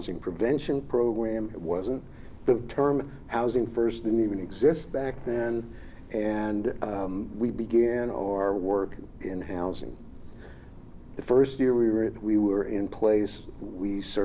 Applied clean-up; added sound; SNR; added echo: none; none; none; none.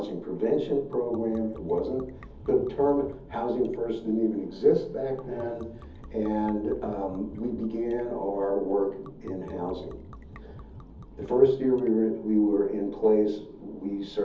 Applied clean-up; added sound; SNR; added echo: none; Liquid; 20 dB; reverberation time 0.7 s.